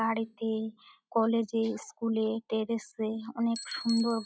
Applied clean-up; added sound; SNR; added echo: classical method log-MMSE.